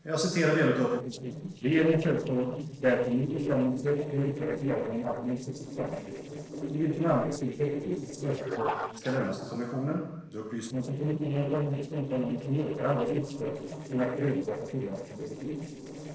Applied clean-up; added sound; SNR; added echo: neural separator model SepFormer DNS4.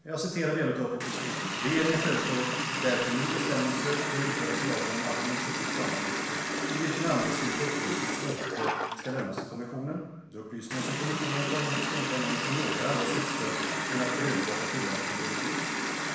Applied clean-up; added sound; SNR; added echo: none; Water tap, faucet; -1 dB; reverberation time 0.9 s.